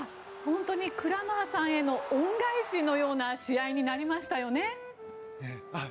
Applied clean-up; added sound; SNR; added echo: none; Wind instrument, woodwind instrument; 14 dB; none.